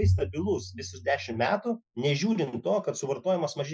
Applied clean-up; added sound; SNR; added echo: classical method Wiener filter.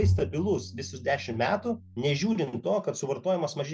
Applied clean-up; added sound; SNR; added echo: none; Bowed string instrument; 4 dB; none.